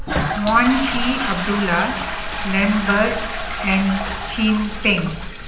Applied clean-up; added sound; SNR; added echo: none; Toilet flush; 4 dB; reverberation time 0.8 s.